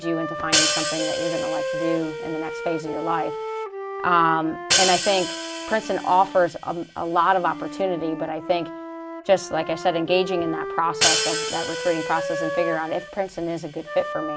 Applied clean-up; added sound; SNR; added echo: none; Wind instrument, woodwind instrument + Hi-hat; 3 dB; none.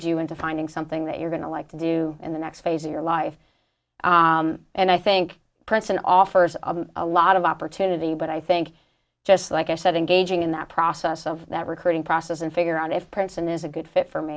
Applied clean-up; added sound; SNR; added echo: none; none; none; none.